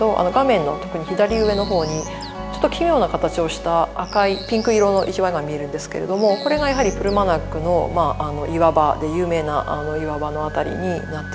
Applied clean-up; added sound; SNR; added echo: none; Bird; 17 dB; none.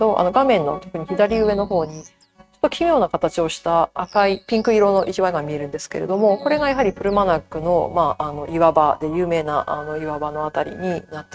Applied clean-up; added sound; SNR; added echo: neural mask model RNNoise.